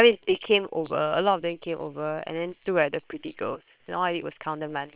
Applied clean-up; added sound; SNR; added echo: neural separator model SepFormer WHAM!.